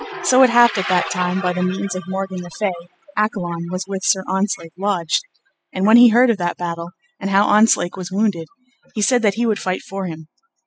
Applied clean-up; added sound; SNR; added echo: classical method spectral subtraction.